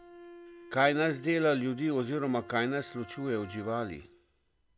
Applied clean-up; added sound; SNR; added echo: none; Bowed string instrument; 19 dB; none.